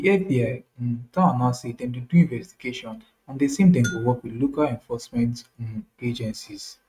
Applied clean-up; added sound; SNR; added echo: neural mask model RNNoise.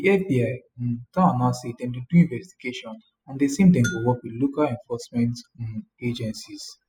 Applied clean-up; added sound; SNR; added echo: classical method spectral subtraction.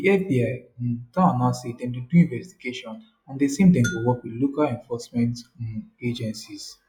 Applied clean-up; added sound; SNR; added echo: classical method log-MMSE.